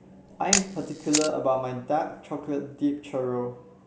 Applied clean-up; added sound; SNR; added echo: none; Camera; 2 dB; none.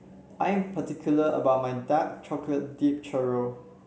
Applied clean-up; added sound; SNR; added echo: none; none; none; none.